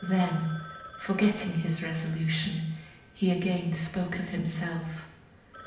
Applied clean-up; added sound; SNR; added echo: none; Telephone; 20 dB; reverberation time 0.8 s.